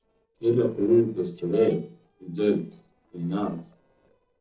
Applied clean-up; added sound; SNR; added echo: neural separator model SepFormer DNS4.